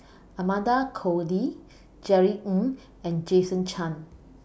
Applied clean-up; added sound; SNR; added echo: none; none; none; none.